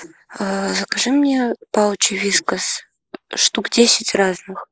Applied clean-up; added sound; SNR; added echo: neural mask model Resemble Enhance denoiser.